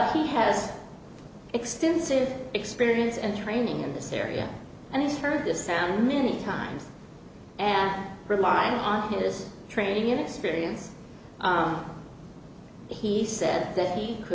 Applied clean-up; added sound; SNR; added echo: none; none; none; none.